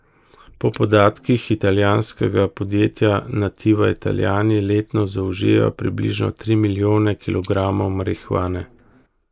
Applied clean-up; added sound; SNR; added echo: neural mask model Resemble Enhance denoiser.